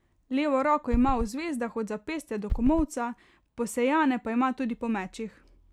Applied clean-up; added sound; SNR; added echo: none; Run; 2 dB; none.